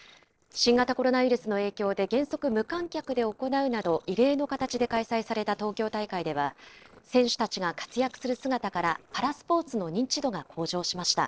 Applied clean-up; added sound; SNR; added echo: neural separator model SepFormer DNS4.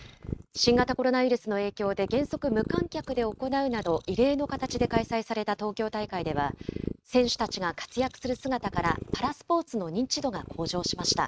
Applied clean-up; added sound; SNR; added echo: neural mask model RNNoise.